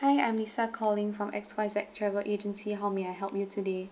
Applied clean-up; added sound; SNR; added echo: none; none; none; none.